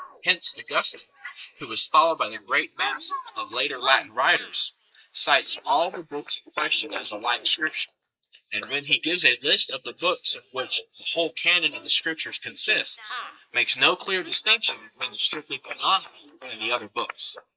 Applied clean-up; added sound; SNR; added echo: neural mask model Resemble Enhance denoiser.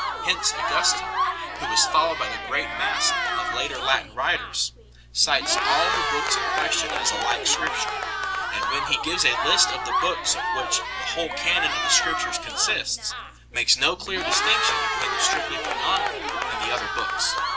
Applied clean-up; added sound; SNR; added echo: none; Cheering; 1 dB; none.